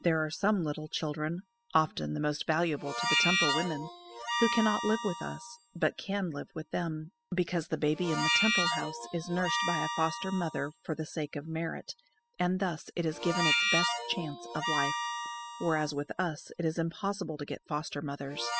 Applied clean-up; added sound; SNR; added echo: classical method spectral subtraction.